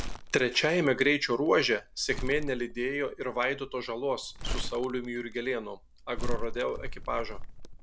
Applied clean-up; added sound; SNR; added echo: none; Crumpling, crinkling; 6 dB; none.